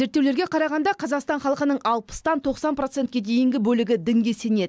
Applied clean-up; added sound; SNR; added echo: none; none; none; none.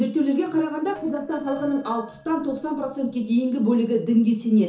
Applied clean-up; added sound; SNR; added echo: neural separator model SepFormer DNS4.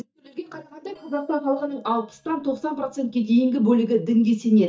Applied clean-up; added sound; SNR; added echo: neural mask model DeepFilterNet 3.